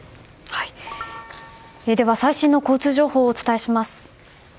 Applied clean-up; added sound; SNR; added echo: none; none; none; none.